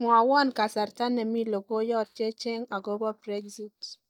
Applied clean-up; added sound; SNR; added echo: neural mask model DeepFilterNet 3.